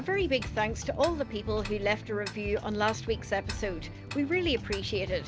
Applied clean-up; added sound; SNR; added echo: none; Tick-tock; 17 dB; none.